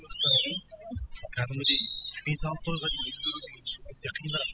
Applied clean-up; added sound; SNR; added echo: classical method spectral subtraction.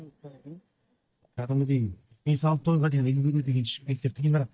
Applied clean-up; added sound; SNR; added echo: neural mask model DeepFilterNet 3.